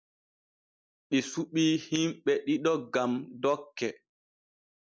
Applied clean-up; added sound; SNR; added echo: none; none; none; none.